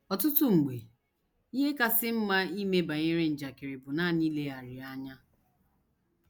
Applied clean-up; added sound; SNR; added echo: none; none; none; none.